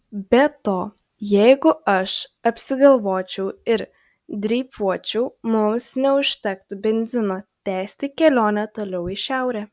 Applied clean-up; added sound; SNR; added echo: none; none; none; none.